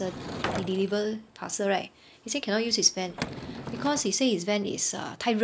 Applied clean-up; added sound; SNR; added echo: none; Sliding door / Wood; 11 dB; none.